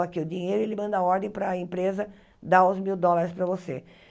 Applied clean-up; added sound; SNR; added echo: none; none; none; none.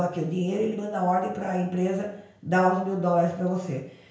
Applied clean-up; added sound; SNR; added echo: none; none; none; reverberation time 0.5 s.